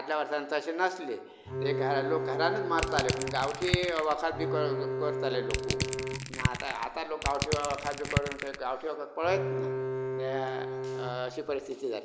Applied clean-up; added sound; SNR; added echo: none; Crushing + Bowed string instrument; 1 dB; none.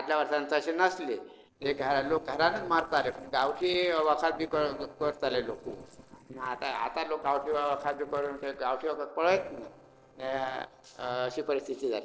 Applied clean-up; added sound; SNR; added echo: neural separator model SepFormer DNS4.